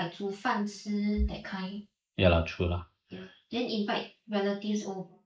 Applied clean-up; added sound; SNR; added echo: neural mask model Resemble Enhance denoiser.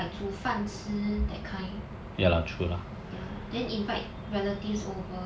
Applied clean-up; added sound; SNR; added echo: none; none; none; none.